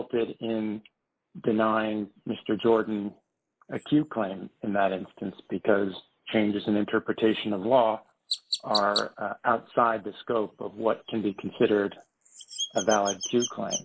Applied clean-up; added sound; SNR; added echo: neural mask model Resemble Enhance denoiser.